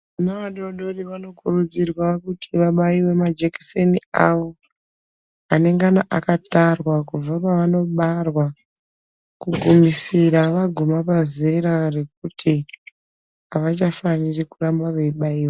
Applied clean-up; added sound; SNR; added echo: none; none; none; none.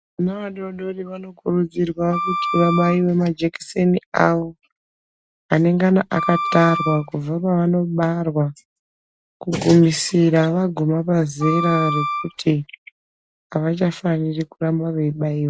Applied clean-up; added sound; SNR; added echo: none; Wind instrument, woodwind instrument; 6 dB; none.